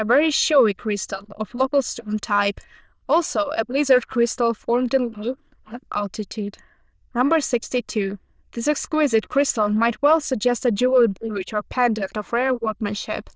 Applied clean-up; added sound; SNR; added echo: neural diffusion model UNIVERSE++.